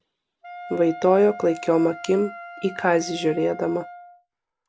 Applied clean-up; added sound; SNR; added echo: none; Wind instrument, woodwind instrument; 15 dB; none.